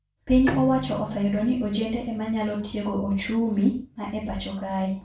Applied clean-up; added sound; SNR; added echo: none; Bowed string instrument; 14 dB; reverberation time 0.3 s.